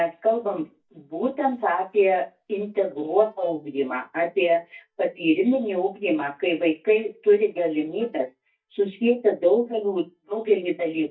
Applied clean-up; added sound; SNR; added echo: neural mask model DeepFilterNet 3.